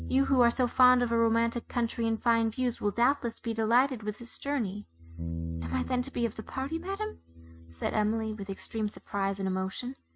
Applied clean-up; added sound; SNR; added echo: neural mask model RNNoise.